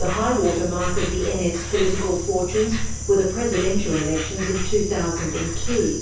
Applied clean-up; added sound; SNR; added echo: none; Insect; 4 dB; reverberation time 0.6 s.